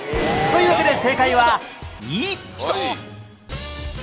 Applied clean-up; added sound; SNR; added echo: none; Gunshot, gunfire; 11 dB; none.